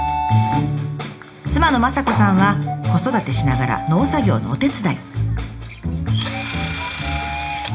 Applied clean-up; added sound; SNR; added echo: none; none; none; reverberation time 0.4 s.